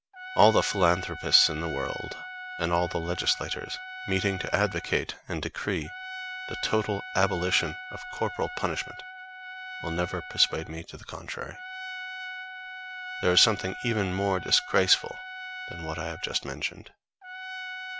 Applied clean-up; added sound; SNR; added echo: none; Trumpet; 10 dB; none.